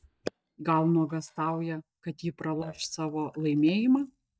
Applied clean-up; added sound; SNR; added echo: neural mask model DeepFilterNet 3.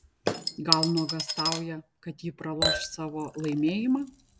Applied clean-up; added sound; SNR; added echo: none; Chink, clink / Liquid; 2 dB; none.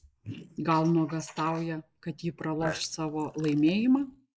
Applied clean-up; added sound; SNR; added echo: neural mask model Resemble Enhance denoiser.